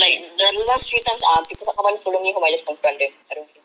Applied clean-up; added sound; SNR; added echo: none; Alarm; 7 dB; none.